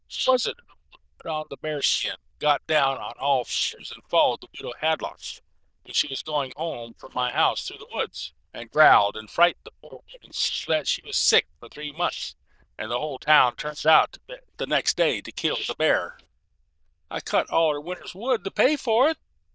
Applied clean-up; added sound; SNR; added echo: neural diffusion model UNIVERSE++.